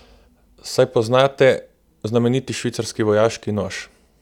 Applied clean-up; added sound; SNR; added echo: none; none; none; none.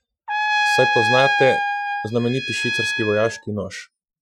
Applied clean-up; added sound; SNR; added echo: classical method Wiener filter.